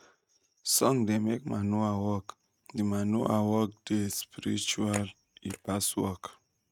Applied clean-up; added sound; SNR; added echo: neural mask model RNNoise.